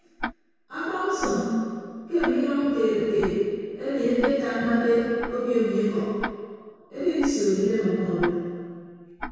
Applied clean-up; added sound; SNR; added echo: none; Tick-tock; 14 dB; reverberation time 2.0 s.